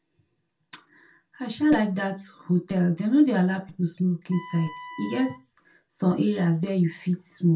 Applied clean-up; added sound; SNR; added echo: none; Wind instrument, woodwind instrument; 17 dB; reverberation time 0.2 s.